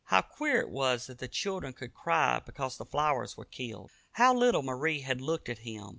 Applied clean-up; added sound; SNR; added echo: none; none; none; none.